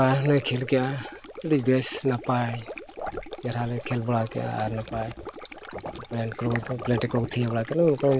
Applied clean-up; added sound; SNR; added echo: none; Stream; 12 dB; none.